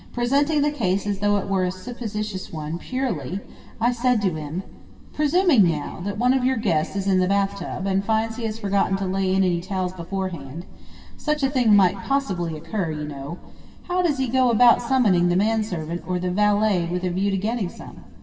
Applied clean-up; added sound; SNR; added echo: none; none; none; reverberation time 1.4 s.